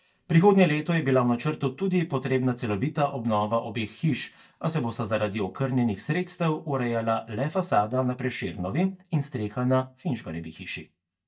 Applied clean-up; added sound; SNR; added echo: neural mask model DeepFilterNet 3.